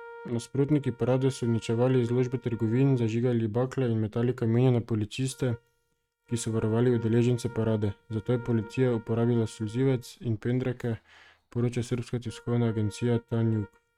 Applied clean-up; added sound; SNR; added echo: neural mask model RNNoise.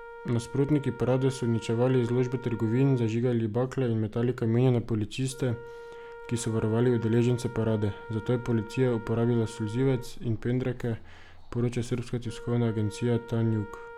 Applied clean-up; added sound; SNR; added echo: none; Wind instrument, woodwind instrument; 18 dB; none.